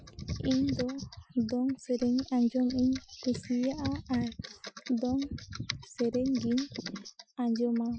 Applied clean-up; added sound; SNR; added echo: classical method Wiener filter.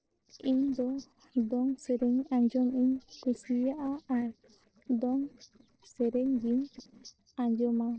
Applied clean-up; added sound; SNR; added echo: neural separator model SepFormer DNS4.